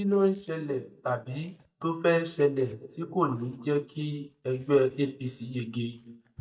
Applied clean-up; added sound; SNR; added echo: neural mask model DeepFilterNet 3.